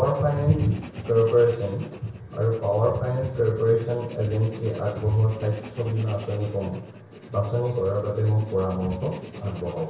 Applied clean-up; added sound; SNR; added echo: none; Writing; 17 dB; reverberation time 0.6 s.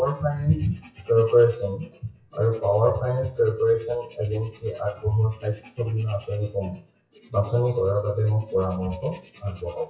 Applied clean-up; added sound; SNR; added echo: classical method WPE with log-MMSE.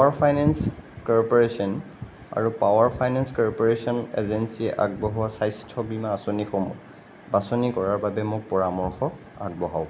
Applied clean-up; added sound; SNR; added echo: none; none; none; none.